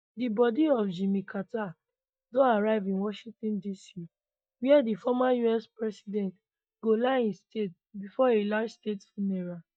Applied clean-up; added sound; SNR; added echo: neural mask model DeepFilterNet 3.